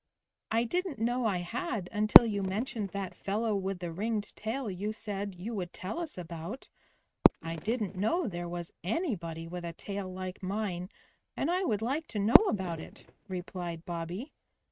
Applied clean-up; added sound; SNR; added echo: neural mask model RNNoise.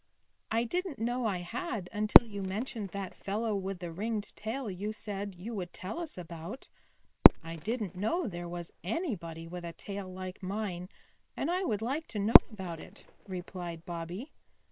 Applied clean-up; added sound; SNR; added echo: neural separator model SepFormer WHAM!.